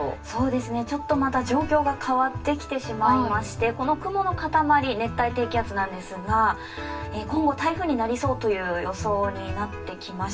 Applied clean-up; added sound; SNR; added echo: none; none; none; reverberation time 0.2 s.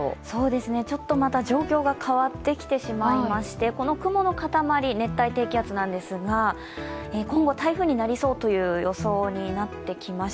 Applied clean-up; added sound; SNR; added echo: none; none; none; none.